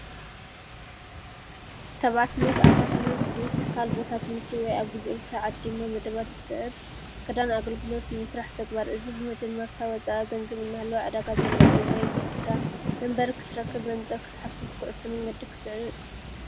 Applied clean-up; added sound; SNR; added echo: none; Thunder / Rain; -3 dB; none.